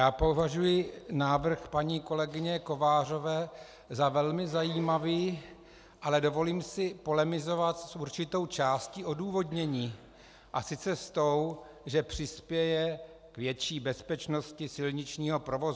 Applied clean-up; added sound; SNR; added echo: none; none; none; none.